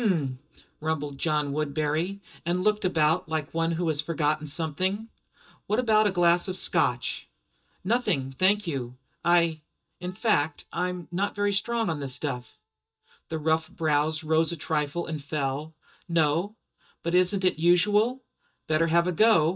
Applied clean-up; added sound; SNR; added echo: neural mask model DeepFilterNet 3.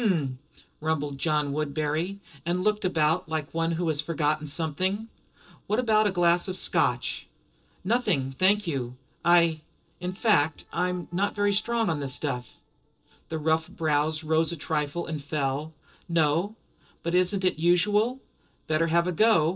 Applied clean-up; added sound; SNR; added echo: neural separator model SepFormer DNS4.